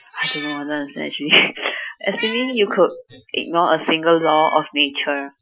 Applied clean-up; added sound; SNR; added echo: classical method Wiener filter.